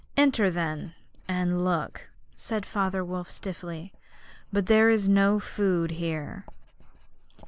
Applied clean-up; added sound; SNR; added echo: neural mask model Resemble Enhance denoiser.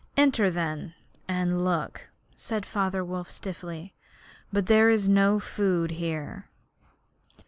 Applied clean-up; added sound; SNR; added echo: none; none; none; none.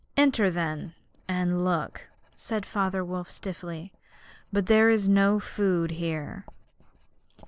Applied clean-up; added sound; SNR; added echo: neural separator model SepFormer DNS4.